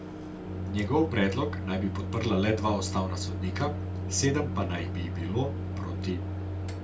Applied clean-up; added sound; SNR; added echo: none; Microwave oven; 2 dB; reverberation time 0.2 s.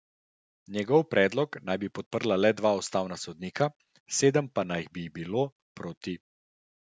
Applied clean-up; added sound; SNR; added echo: none; none; none; none.